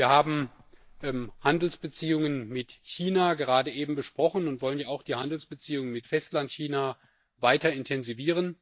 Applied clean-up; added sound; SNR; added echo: neural mask model DeepFilterNet 3.